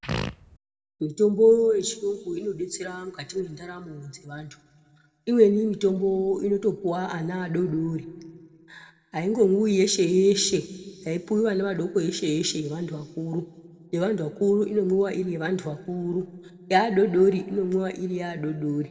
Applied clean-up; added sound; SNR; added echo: none; Fart; 6 dB; reverberation time 1.4 s.